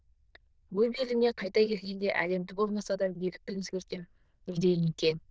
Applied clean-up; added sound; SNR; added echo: neural diffusion model UNIVERSE++.